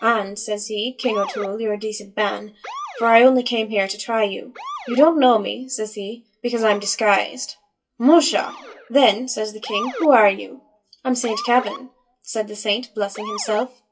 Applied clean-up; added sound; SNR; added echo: classical method WPE with log-MMSE.